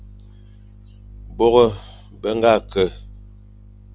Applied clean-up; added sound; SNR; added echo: none; none; none; none.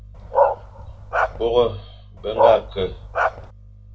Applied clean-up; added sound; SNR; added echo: none; Bark; -2 dB; reverberation time 0.2 s.